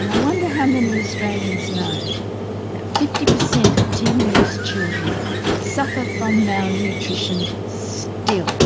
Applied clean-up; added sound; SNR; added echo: none; Squeak; -2 dB; none.